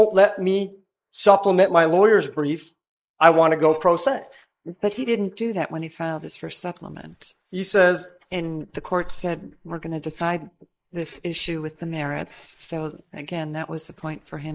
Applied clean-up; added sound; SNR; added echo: neural mask model Resemble Enhance denoiser.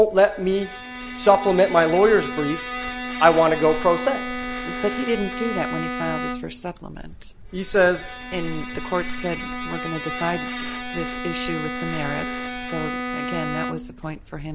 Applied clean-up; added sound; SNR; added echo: none; Bowed string instrument; 8 dB; none.